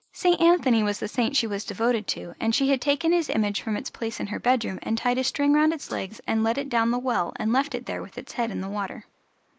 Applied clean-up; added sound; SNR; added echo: neural mask model Resemble Enhance denoiser.